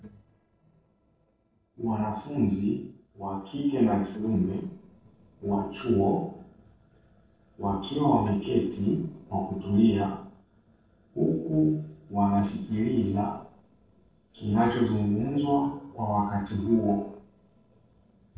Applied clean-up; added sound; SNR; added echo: neural separator model SepFormer DNS4.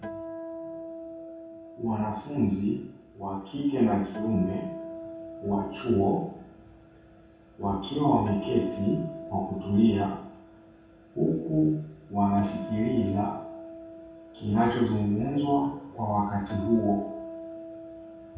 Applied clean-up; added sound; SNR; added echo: none; Acoustic guitar; 13 dB; reverberation time 0.7 s.